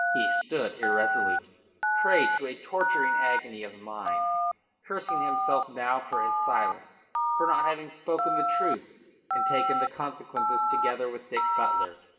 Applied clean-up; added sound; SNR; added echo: none; Telephone; -5 dB; reverberation time 1.5 s.